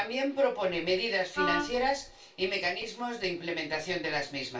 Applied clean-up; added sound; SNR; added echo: none; Wind instrument, woodwind instrument; 3 dB; reverberation time 0.3 s.